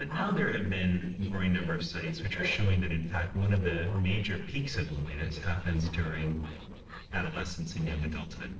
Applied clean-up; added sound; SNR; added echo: neural separator model SepFormer DNS4.